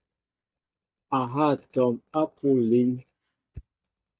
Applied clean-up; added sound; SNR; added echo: neural mask model DeepFilterNet 3.